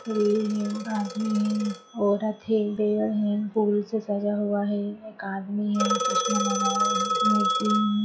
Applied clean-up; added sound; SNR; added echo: classical method log-MMSE.